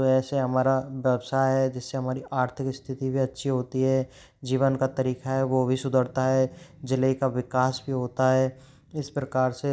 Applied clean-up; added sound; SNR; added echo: none; none; none; none.